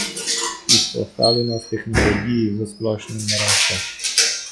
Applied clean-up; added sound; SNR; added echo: classical method log-MMSE.